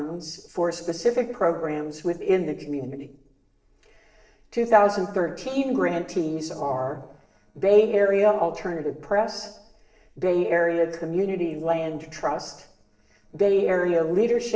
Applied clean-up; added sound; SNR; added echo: neural separator model SepFormer DNS4.